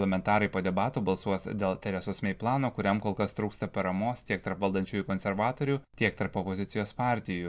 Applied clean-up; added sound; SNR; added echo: none; none; none; none.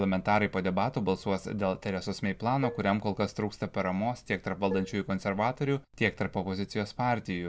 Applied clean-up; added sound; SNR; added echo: none; Dishes, pots, and pans; 12 dB; none.